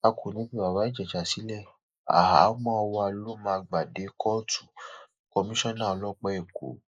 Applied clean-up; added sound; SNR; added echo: neural mask model Resemble Enhance denoiser.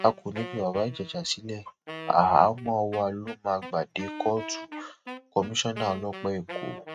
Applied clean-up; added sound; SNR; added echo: neural mask model RNNoise.